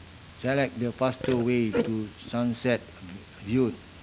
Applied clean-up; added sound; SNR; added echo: none; Burping, eructation; 9 dB; none.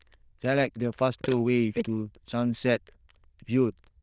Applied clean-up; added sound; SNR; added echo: neural diffusion model UNIVERSE++.